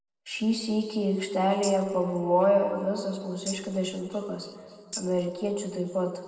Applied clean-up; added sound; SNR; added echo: none; Tambourine; 16 dB; reverberation time 2.1 s.